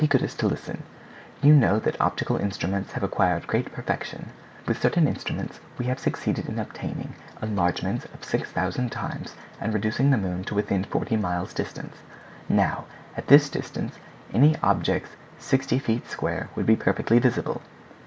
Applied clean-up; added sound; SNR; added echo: none; none; none; none.